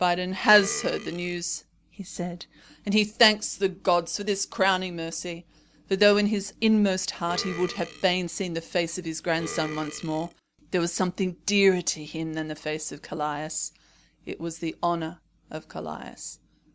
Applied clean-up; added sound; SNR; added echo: none; Burping, eructation; 15 dB; none.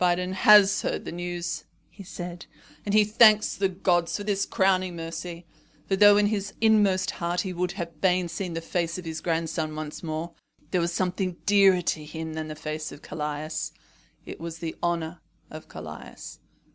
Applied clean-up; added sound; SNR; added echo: none; none; none; none.